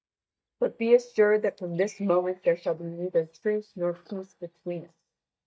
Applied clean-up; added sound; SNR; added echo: neural mask model DeepFilterNet 3.